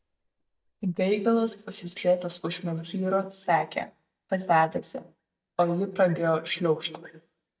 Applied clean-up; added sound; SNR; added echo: neural mask model DeepFilterNet 3.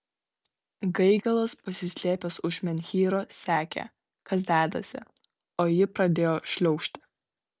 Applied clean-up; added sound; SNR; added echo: none; none; none; none.